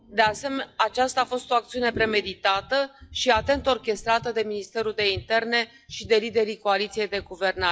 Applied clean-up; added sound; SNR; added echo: classical method log-MMSE.